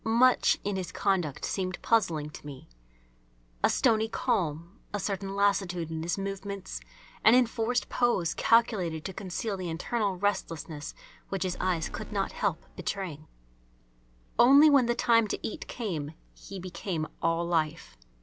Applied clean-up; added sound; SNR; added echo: none; Alarm; 11 dB; none.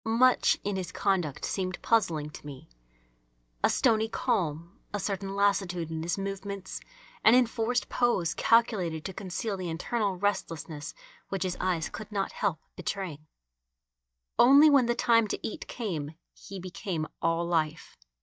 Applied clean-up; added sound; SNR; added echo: neural mask model DeepFilterNet 3.